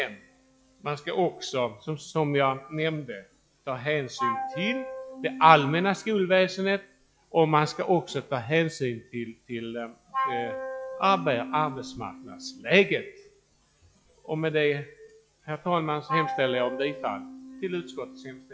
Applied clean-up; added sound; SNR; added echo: classical method log-MMSE.